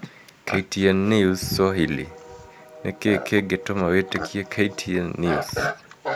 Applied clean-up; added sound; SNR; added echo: none; Livestock, farm animals, working animals; 10 dB; none.